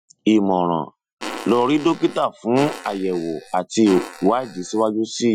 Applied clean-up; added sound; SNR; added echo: classical method Wiener filter.